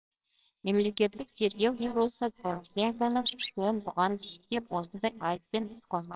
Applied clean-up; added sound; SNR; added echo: neural separator model SepFormer WHAMR!.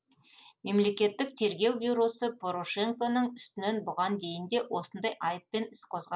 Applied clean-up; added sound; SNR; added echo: none; none; none; none.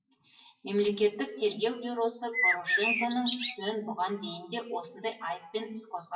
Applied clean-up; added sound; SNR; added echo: classical method WPE with log-MMSE.